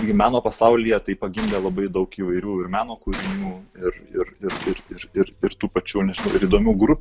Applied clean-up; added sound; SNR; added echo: none; Gunshot, gunfire; 18 dB; none.